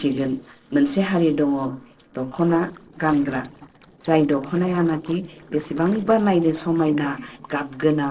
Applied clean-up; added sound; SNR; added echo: neural separator model SepFormer DNS4.